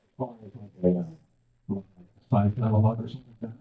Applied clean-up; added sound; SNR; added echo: neural mask model DeepFilterNet 3.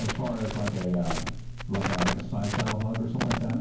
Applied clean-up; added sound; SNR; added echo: none; Crackle; 4 dB; reverberation time 0.9 s.